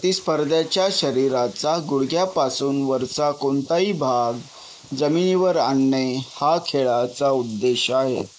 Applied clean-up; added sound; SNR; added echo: neural mask model Resemble Enhance denoiser.